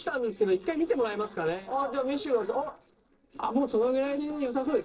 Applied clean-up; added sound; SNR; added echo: neural separator model SepFormer DNS4.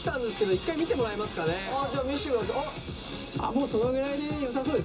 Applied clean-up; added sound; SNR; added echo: none; Subway, metro, underground / Sliding door; 17 dB; reverberation time 0.2 s.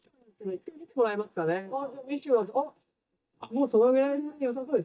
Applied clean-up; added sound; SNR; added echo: neural mask model DeepFilterNet 3.